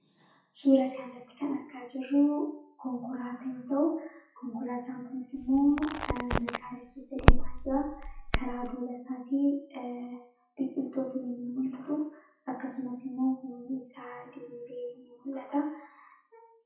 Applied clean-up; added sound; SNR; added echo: classical method WPE with log-MMSE.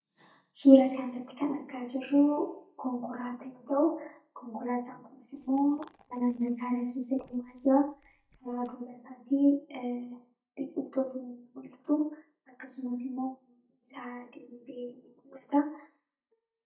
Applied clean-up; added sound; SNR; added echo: neural mask model DeepFilterNet 3.